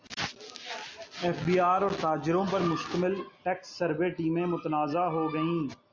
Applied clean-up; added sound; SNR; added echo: none; none; none; none.